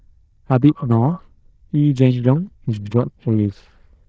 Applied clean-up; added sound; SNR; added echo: neural diffusion model UNIVERSE++.